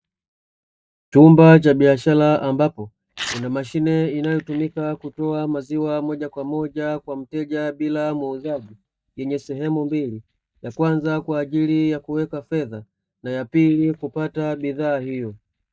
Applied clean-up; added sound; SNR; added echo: neural mask model DeepFilterNet 3.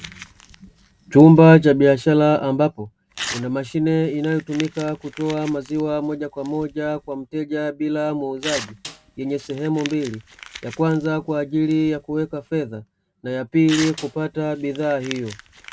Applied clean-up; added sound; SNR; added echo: none; Crumpling, crinkling / Tearing + Snare drum; 18 dB; none.